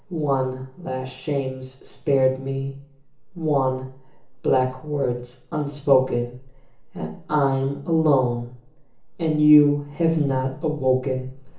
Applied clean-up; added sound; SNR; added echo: none; none; none; reverberation time 0.8 s.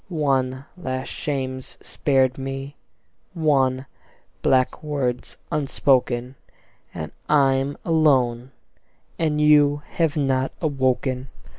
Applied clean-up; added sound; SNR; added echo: none; none; none; none.